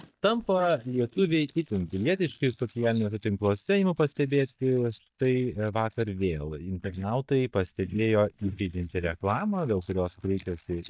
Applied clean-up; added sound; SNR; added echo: neural mask model DeepFilterNet 3.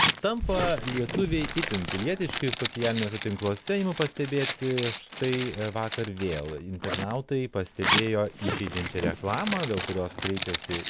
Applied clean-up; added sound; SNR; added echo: none; Zipper (clothing); 1 dB; none.